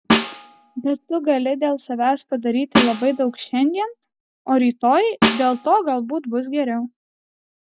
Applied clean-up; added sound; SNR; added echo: none; Snare drum; 3 dB; none.